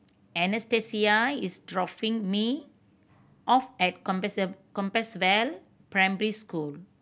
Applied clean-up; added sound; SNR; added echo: none; none; none; none.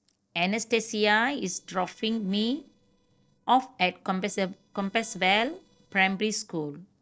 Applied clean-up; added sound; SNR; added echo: neural separator model SepFormer DNS4.